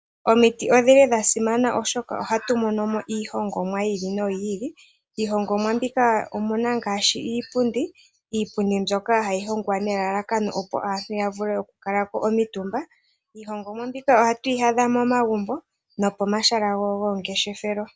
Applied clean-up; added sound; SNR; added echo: none; none; none; none.